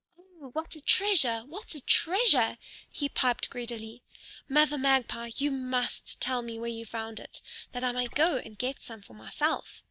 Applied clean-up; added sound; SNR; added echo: neural mask model DeepFilterNet 3.